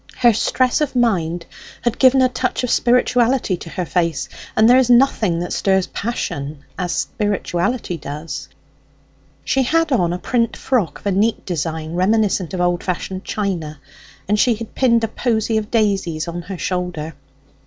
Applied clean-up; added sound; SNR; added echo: none; none; none; none.